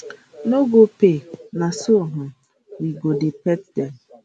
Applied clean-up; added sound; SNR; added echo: none; none; none; none.